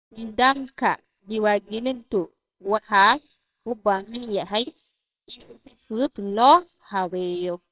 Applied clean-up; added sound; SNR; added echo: neural separator model SepFormer WHAMR!.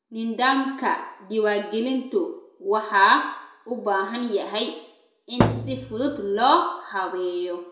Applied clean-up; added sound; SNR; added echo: none; Thump, thud; 2 dB; reverberation time 0.6 s.